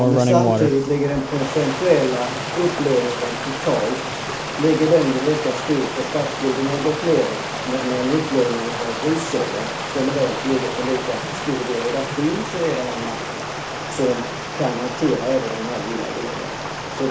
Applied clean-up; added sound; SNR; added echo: none; Stream; 4 dB; reverberation time 0.4 s.